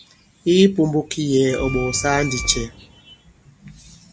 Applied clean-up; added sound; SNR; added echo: none; Fireworks + Wind instrument, woodwind instrument; 13 dB; none.